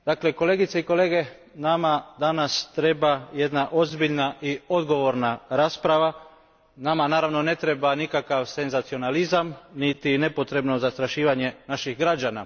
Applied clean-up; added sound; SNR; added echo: none; none; none; none.